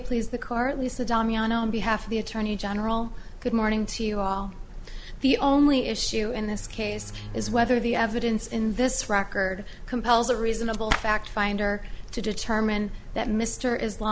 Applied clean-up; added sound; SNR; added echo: none; Bowed string instrument; 16 dB; none.